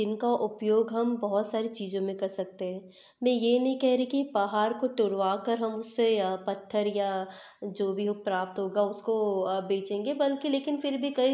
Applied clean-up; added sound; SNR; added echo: none; none; none; none.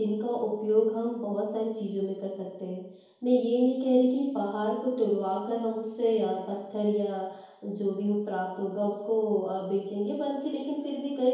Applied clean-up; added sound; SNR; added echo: none; none; none; reverberation time 2.2 s.